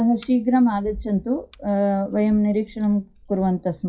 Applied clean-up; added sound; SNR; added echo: classical method WPE with log-MMSE.